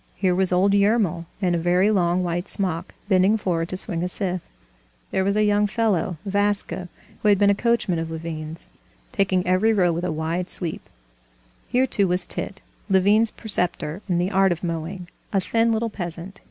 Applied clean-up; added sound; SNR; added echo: none; none; none; none.